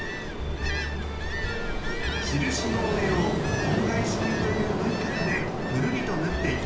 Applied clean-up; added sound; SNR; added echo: none; Ocean; -2 dB; reverberation time 0.4 s.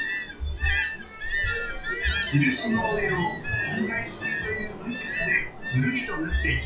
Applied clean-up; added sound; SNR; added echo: classical method WPE with log-MMSE.